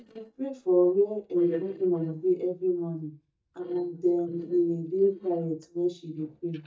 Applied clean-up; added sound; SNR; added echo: neural mask model DeepFilterNet 3.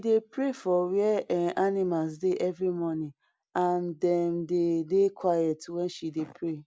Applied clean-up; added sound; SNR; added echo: none; none; none; none.